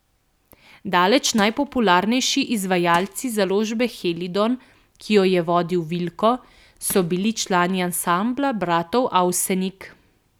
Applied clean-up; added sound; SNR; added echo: none; Crushing; 20 dB; none.